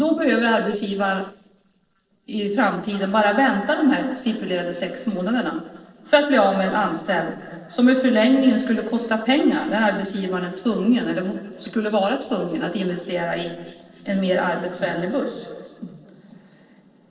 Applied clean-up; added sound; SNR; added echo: neural separator model SepFormer DNS4.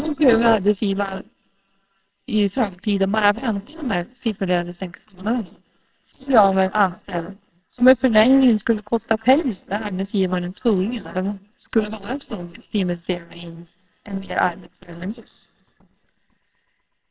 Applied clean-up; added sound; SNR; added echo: neural separator model SepFormer WHAMR!.